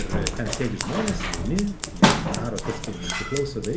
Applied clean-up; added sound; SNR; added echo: none; Scissors; -3 dB; reverberation time 1.5 s.